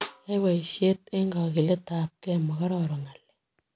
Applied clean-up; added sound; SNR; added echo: none; Snare drum; 15 dB; none.